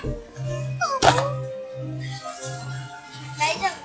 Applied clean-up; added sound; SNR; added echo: classical method log-MMSE.